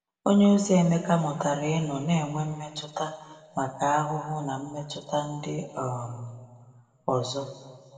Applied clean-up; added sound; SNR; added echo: none; none; none; reverberation time 1.8 s.